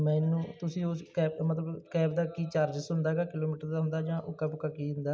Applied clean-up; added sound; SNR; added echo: none; none; none; none.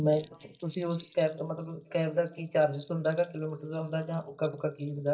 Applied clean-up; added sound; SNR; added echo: neural mask model DeepFilterNet 3.